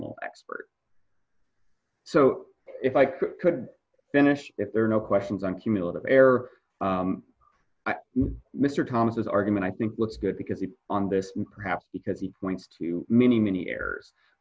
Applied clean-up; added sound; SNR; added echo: none; none; none; none.